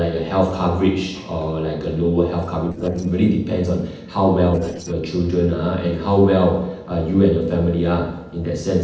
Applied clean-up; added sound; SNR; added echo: neural separator model SepFormer DNS4.